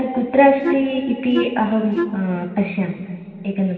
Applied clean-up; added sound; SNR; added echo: none; Wind instrument, woodwind instrument; 7 dB; reverberation time 2.4 s.